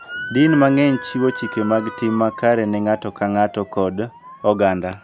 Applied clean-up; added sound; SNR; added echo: none; Trumpet + Motor vehicle (road) / Siren; 14 dB; none.